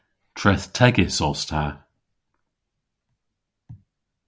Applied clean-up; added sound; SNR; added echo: none; none; none; none.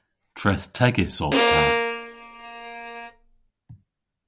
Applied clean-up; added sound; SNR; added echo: none; Bowed string instrument; -3 dB; none.